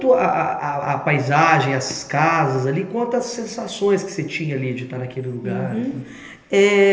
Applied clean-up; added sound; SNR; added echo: none; none; none; reverberation time 1.4 s.